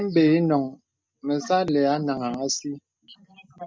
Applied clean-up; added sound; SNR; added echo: none; none; none; none.